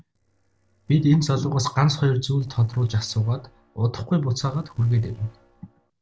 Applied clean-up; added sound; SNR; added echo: neural separator model SepFormer DNS4.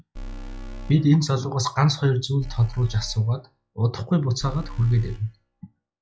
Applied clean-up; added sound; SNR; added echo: classical method log-MMSE.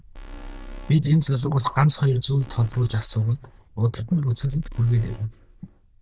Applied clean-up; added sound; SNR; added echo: neural diffusion model UNIVERSE++.